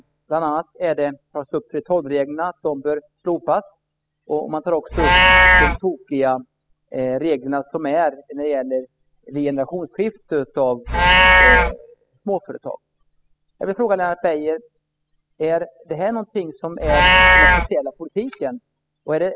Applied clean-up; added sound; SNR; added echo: classical method spectral subtraction.